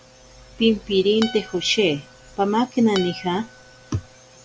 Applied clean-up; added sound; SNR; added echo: none; Acoustic guitar; 15 dB; none.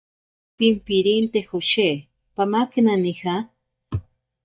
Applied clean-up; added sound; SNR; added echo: neural mask model DeepFilterNet 3.